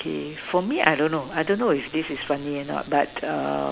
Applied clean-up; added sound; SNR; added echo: none; none; none; none.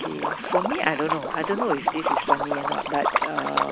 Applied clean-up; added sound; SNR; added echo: none; Liquid; -2 dB; none.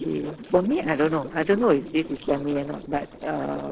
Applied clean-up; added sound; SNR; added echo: neural separator model SepFormer DNS4.